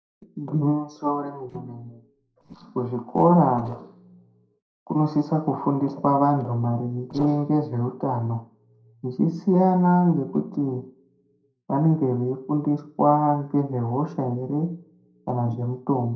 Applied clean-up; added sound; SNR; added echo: neural separator model SepFormer DNS4.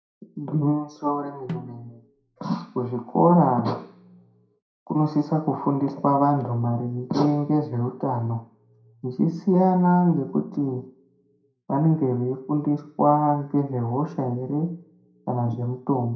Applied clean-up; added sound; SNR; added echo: none; Snare drum; 16 dB; reverberation time 0.4 s.